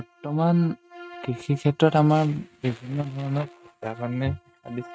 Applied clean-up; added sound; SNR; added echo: neural mask model RNNoise.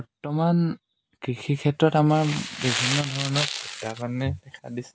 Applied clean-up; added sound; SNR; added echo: none; none; none; none.